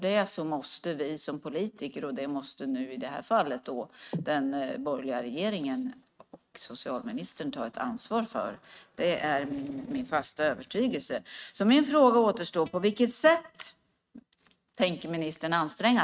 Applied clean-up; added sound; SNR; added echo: neural mask model RNNoise.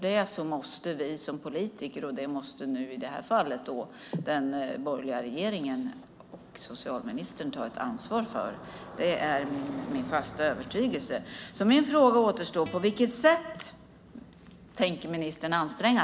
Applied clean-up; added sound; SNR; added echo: none; Motorcycle + Acoustic guitar; 19 dB; none.